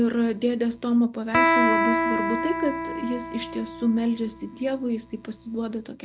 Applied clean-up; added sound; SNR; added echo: none; Electric guitar; 2 dB; none.